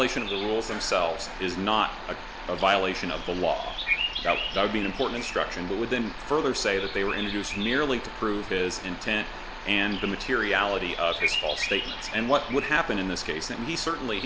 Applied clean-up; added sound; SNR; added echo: none; Bird vocalization, bird call, bird song; 7 dB; none.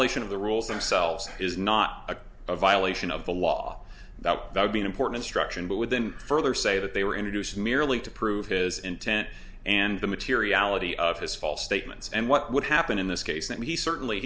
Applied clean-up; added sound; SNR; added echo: none; none; none; none.